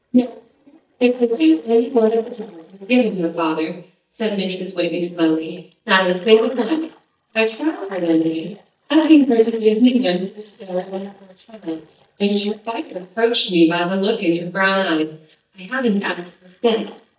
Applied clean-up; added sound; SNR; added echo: neural mask model DeepFilterNet 3.